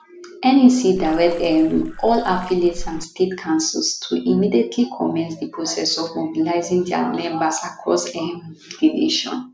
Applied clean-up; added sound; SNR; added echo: none; Splash, splatter; 11 dB; none.